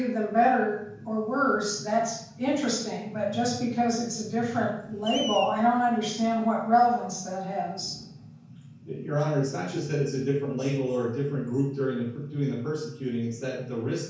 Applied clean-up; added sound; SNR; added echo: none; Screech; 14 dB; reverberation time 0.5 s.